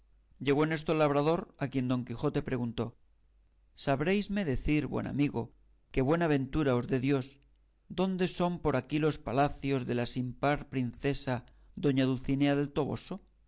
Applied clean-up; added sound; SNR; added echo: none; none; none; none.